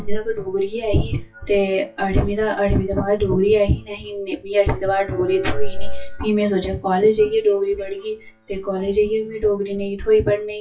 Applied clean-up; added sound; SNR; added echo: classical method WPE with log-MMSE.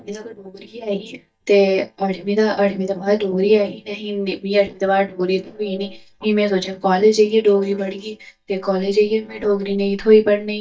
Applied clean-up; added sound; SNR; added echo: neural mask model DeepFilterNet 3.